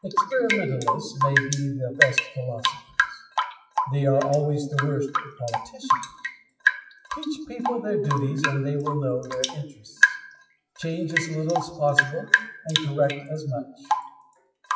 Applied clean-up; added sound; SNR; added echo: classical method WPE with log-MMSE.